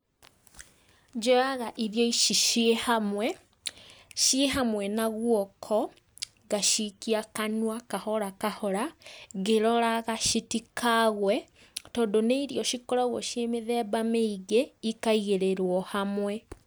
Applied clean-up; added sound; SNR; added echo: none; none; none; none.